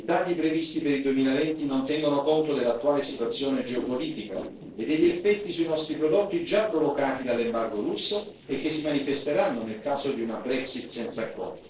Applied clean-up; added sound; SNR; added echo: neural separator model SepFormer DNS4.